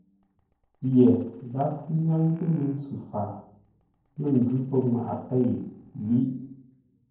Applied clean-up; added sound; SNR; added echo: neural separator model SepFormer DNS4.